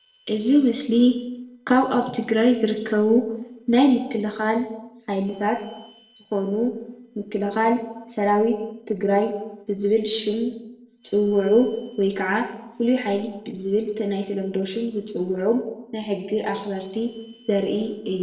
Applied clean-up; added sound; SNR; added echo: neural separator model SepFormer DNS4.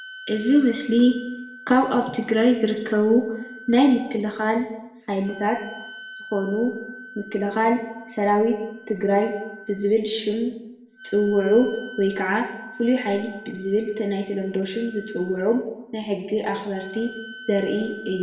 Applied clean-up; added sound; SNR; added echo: none; Wind instrument, woodwind instrument; 19 dB; reverberation time 0.8 s.